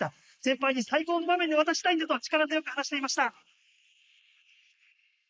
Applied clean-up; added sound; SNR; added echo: neural mask model Resemble Enhance denoiser.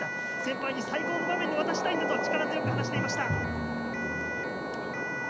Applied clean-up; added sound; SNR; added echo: none; Siren + Drum; 3 dB; none.